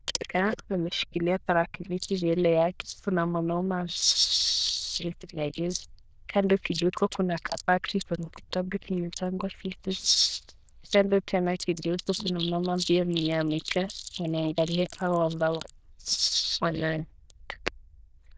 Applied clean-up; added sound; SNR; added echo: neural diffusion model UNIVERSE++.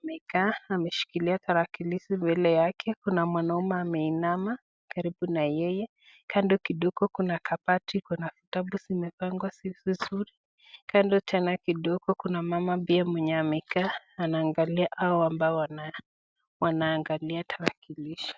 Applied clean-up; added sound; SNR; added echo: none; none; none; none.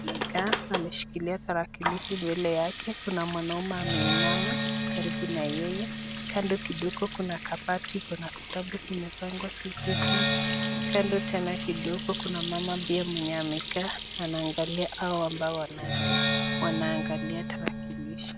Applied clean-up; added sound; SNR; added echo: none; Percussion + Sink (filling or washing) / Hands; -3 dB; none.